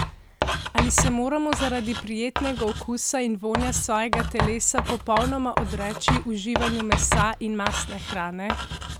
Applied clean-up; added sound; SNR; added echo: none; Writing; 1 dB; none.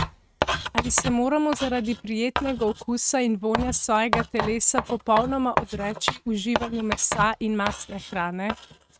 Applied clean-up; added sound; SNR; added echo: neural mask model RNNoise.